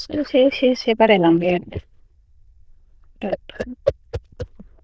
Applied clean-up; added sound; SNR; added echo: neural diffusion model UNIVERSE++.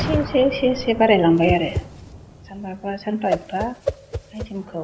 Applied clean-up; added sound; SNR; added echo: none; Whoosh, swoosh, swish + Boom; 8 dB; none.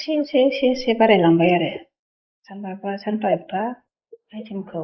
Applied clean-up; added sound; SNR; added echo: neural mask model Resemble Enhance denoiser.